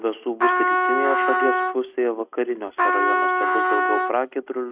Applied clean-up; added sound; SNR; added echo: neural mask model RNNoise.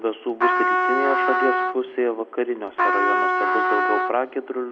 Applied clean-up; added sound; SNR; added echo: none; Trumpet; -4 dB; none.